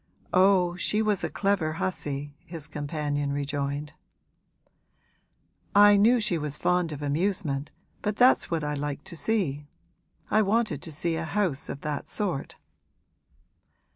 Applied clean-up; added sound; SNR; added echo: none; none; none; none.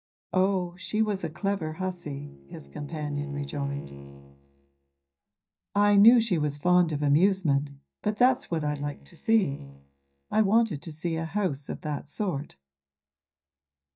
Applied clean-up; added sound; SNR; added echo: neural mask model DeepFilterNet 3.